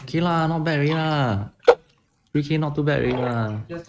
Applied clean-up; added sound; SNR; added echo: neural mask model RNNoise.